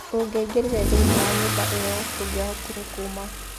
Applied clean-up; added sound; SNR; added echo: none; Engine starting / Accelerating, revving, vroom / Car; -2 dB; none.